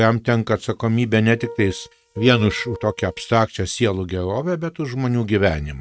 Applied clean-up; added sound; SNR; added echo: neural mask model RNNoise.